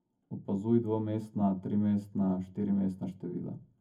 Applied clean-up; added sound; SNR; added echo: none; none; none; reverberation time 0.3 s.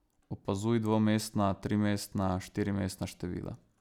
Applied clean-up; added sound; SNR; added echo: none; none; none; none.